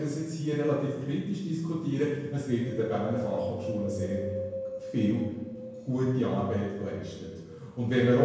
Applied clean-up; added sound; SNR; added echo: none; Wind; 11 dB; reverberation time 1.0 s.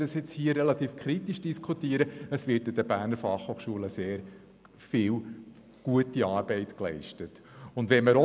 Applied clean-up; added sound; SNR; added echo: none; none; none; none.